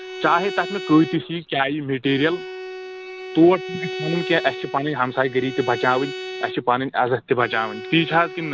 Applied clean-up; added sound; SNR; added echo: none; Bowed string instrument; 11 dB; none.